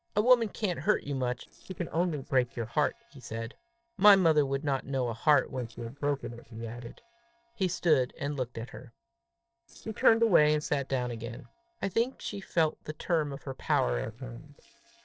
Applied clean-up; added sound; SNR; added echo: neural separator model SepFormer DNS4.